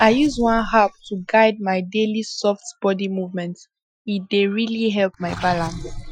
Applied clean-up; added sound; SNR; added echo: classical method Wiener filter.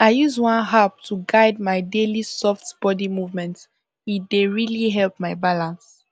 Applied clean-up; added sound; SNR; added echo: none; none; none; none.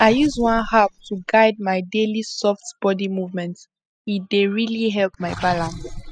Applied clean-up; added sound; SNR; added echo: classical method spectral subtraction.